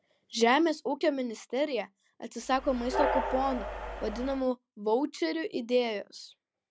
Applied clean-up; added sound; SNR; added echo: none; Train; 4 dB; none.